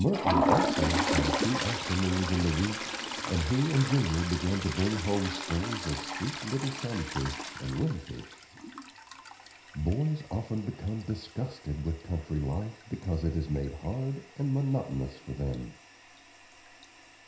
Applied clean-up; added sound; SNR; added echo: none; Toilet flush; 4 dB; reverberation time 0.5 s.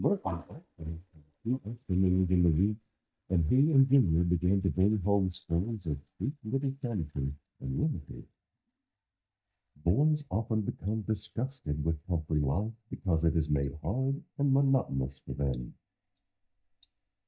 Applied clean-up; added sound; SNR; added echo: neural mask model DeepFilterNet 3.